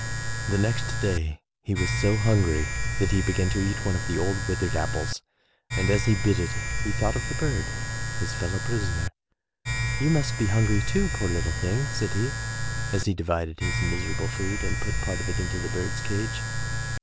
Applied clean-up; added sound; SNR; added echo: none; Domestic sounds, home sounds; 1 dB; none.